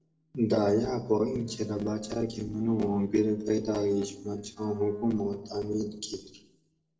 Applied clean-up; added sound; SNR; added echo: neural separator model SepFormer DNS4.